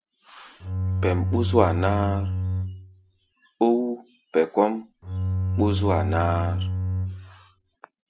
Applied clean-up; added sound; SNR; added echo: none; Bowed string instrument; -1 dB; none.